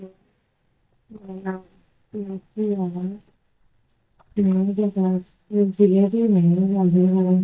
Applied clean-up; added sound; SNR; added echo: neural mask model DeepFilterNet 3.